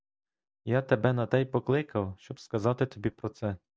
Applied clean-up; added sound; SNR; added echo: none; none; none; none.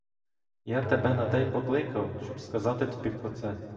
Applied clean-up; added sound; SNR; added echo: none; Musical instrument; 9 dB; reverberation time 2.1 s.